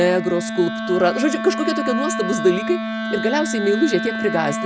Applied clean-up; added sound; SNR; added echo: none; Wind instrument, woodwind instrument; 5 dB; none.